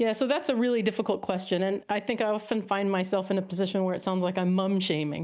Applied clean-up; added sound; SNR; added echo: none; none; none; none.